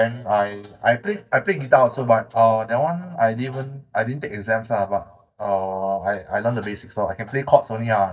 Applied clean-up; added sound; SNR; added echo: neural mask model DeepFilterNet 3.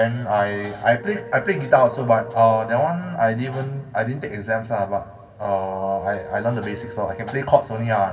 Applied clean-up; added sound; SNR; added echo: none; Wind instrument, woodwind instrument; 17 dB; reverberation time 2.6 s.